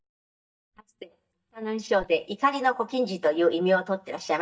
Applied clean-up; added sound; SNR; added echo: neural mask model DeepFilterNet 3.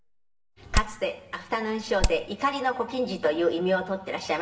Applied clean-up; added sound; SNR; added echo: none; Hammer; -2 dB; reverberation time 0.8 s.